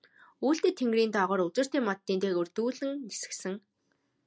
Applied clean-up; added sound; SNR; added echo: none; none; none; none.